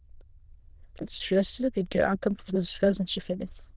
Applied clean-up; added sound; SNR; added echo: neural diffusion model UNIVERSE++.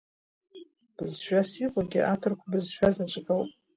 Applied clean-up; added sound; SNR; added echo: none; none; none; none.